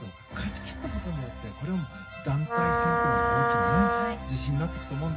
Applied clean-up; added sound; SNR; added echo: none; Wind instrument, woodwind instrument; -3 dB; reverberation time 0.4 s.